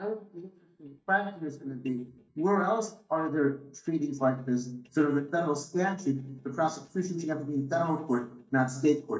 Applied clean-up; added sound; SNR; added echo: neural mask model DeepFilterNet 3.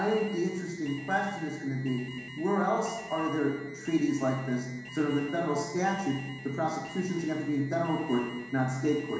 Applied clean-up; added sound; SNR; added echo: none; Alarm; 15 dB; reverberation time 1.1 s.